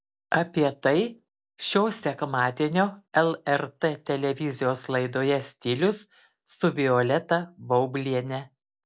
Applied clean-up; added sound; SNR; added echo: none; none; none; none.